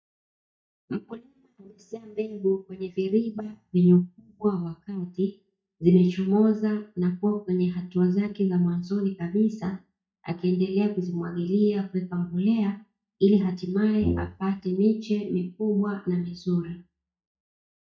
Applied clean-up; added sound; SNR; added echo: neural mask model DeepFilterNet 3.